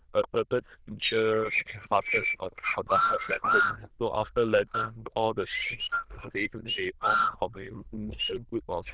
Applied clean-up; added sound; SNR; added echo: neural diffusion model UNIVERSE++.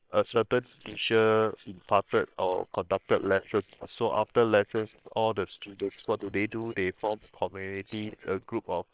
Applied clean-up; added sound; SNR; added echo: neural separator model SepFormer WHAM!.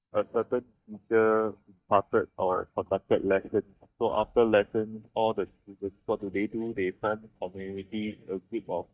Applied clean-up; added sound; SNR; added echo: neural mask model DeepFilterNet 3.